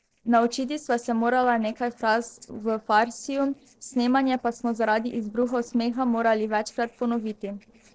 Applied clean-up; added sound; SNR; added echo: neural separator model SepFormer DNS4.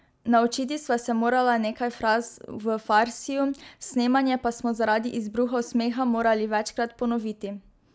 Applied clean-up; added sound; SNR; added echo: none; none; none; none.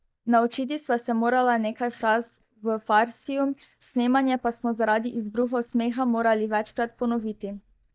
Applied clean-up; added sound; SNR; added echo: neural mask model DeepFilterNet 3.